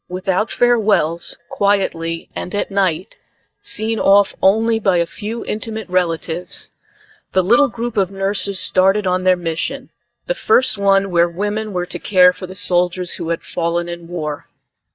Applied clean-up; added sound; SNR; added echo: neural mask model DeepFilterNet 3.